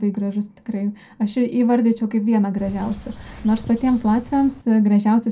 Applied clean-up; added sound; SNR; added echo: none; Bird; 17 dB; reverberation time 0.2 s.